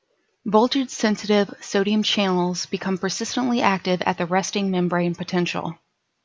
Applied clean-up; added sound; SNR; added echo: none; none; none; none.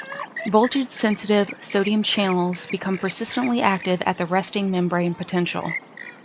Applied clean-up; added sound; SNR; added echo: none; Chirp, tweet; 15 dB; none.